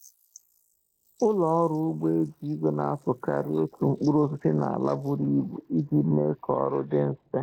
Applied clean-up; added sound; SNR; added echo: neural mask model Resemble Enhance denoiser.